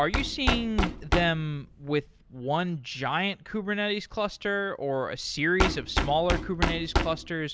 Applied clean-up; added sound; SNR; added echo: none; Knock; 3 dB; none.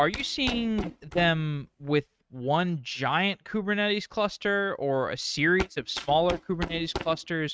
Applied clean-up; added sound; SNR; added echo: neural mask model RNNoise.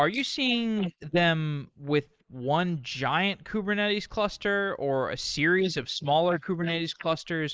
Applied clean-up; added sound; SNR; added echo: neural mask model Resemble Enhance denoiser.